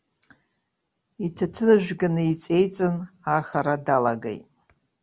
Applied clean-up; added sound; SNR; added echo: none; none; none; none.